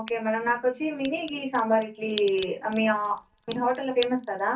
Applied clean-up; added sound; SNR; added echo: none; Crack; 12 dB; reverberation time 0.3 s.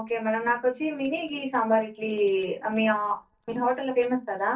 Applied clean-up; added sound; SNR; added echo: neural separator model SepFormer DNS4.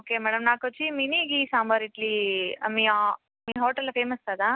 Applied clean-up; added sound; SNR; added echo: none; none; none; none.